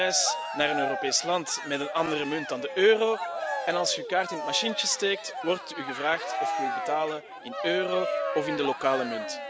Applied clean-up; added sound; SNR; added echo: none; Cheering; 5 dB; none.